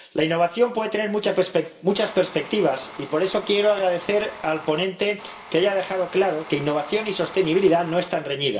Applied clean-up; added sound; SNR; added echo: none; Tools; 18 dB; reverberation time 0.7 s.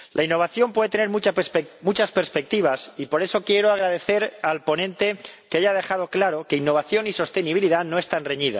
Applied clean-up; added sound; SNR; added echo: none; none; none; none.